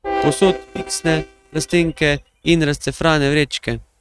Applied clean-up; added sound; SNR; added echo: neural mask model RNNoise.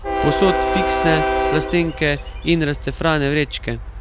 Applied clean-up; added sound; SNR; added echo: none; Train; 2 dB; none.